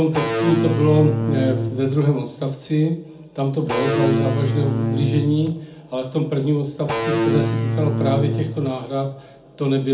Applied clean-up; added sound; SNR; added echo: none; Electric guitar / Bass guitar; 1 dB; reverberation time 0.4 s.